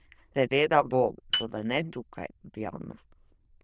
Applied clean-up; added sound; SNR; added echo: neural diffusion model UNIVERSE++.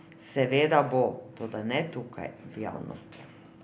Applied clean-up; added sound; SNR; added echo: none; none; none; none.